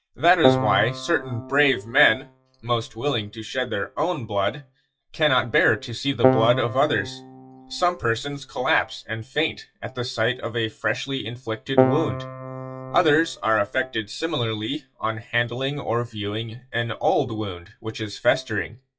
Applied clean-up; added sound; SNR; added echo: classical method WPE with log-MMSE.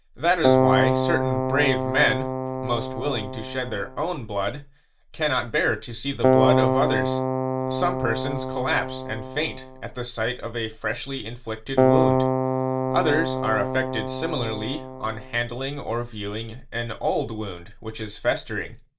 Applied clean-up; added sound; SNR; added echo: none; Keyboard (musical); -3 dB; reverberation time 0.2 s.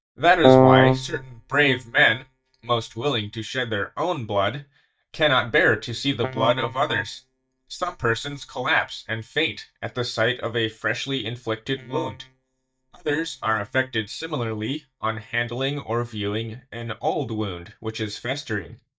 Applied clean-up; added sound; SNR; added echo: neural mask model DeepFilterNet 3.